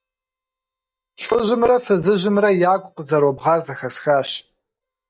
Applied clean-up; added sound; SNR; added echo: neural mask model DeepFilterNet 3.